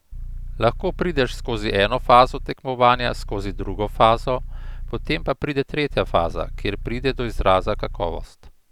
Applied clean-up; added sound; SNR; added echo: none; Idling / Car; 8 dB; none.